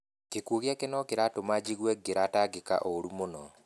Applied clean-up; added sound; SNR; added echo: none; none; none; none.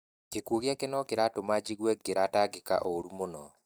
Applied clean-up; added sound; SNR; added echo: neural mask model DeepFilterNet 3.